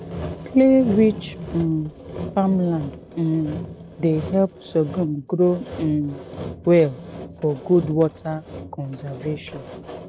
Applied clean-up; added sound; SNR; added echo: none; Sawing; 13 dB; none.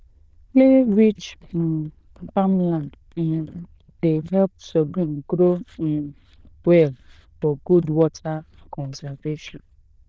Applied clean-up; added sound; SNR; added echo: neural diffusion model UNIVERSE++.